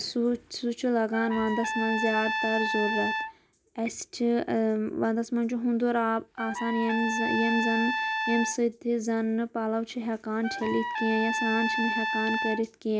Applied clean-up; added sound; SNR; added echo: none; Trumpet; 4 dB; none.